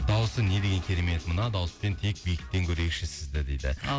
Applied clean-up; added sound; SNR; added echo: none; Engine / Vehicle; 17 dB; none.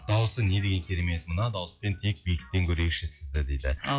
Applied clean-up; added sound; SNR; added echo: classical method log-MMSE.